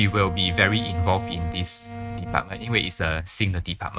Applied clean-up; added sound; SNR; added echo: neural mask model RNNoise.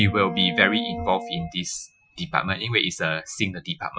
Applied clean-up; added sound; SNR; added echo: classical method Wiener filter.